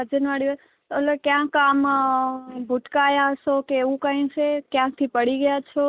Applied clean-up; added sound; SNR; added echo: none; none; none; none.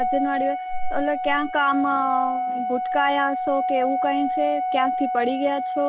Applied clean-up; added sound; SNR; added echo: none; Organ; 1 dB; none.